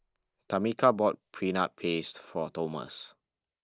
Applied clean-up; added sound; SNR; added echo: neural mask model Resemble Enhance denoiser.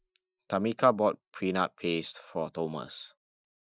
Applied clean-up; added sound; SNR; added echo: classical method Wiener filter.